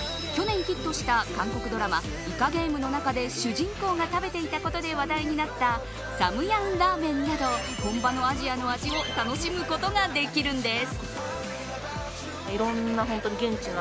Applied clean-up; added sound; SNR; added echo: none; Fart; 16 dB; none.